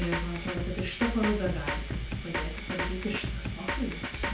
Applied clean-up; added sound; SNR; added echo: none; Drum kit; -1 dB; reverberation time 0.3 s.